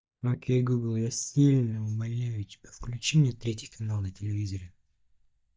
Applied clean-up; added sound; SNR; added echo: neural mask model DeepFilterNet 3.